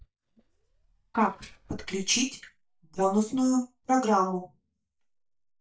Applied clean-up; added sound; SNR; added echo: neural mask model DeepFilterNet 3.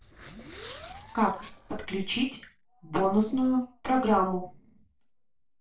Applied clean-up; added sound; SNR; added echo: neural separator model SepFormer DNS4.